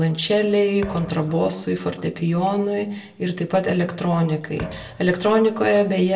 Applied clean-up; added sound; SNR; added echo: none; Thump, thud; 18 dB; reverberation time 0.6 s.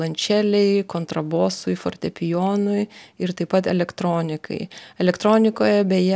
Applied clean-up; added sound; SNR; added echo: none; none; none; none.